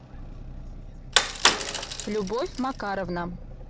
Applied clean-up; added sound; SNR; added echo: none; Bicycle; -5 dB; none.